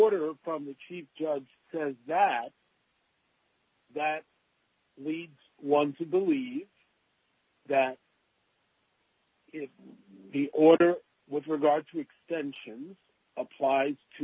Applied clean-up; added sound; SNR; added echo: none; none; none; none.